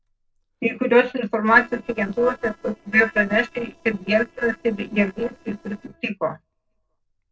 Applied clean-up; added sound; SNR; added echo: neural separator model SepFormer DNS4.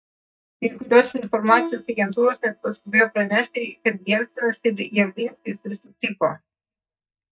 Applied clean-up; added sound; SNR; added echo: neural mask model DeepFilterNet 3.